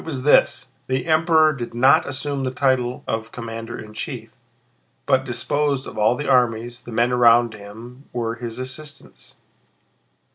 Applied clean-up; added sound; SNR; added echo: none; none; none; none.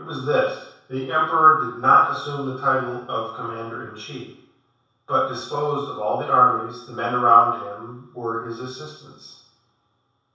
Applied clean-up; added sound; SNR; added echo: none; none; none; reverberation time 0.7 s.